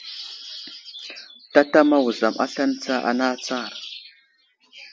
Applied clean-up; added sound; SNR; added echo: none; none; none; none.